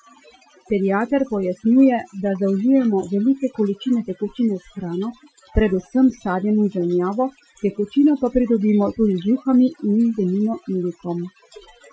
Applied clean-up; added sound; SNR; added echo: classical method Wiener filter.